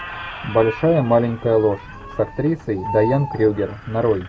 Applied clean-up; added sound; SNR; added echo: none; Squeak + Bird; 14 dB; none.